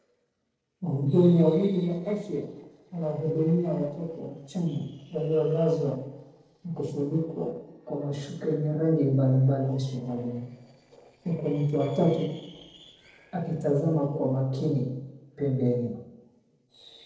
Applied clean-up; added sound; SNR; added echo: neural separator model SepFormer DNS4.